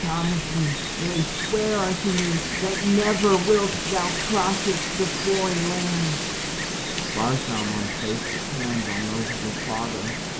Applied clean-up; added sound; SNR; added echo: none; Wind; 3 dB; none.